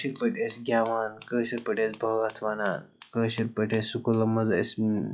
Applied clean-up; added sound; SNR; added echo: classical method log-MMSE.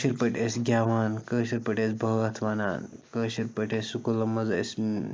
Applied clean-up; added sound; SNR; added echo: neural mask model Resemble Enhance denoiser.